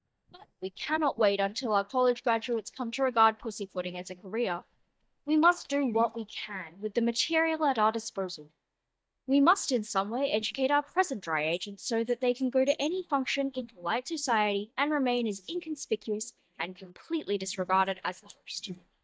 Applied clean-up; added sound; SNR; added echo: neural mask model DeepFilterNet 3.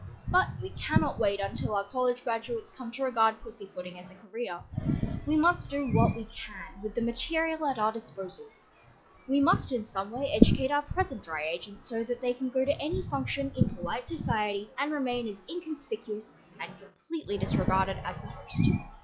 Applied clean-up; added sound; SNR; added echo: classical method log-MMSE.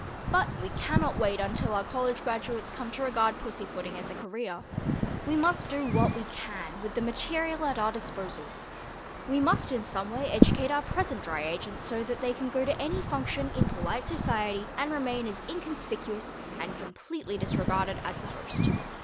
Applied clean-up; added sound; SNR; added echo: none; Wind; 1 dB; none.